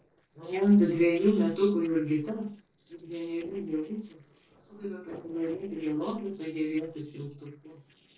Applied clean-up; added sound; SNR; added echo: neural separator model SepFormer DNS4.